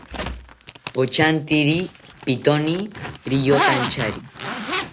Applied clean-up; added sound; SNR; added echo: none; Zipper (clothing); 6 dB; none.